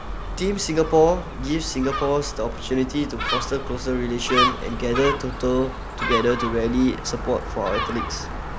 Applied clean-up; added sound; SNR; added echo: none; Gull, seagull; 4 dB; none.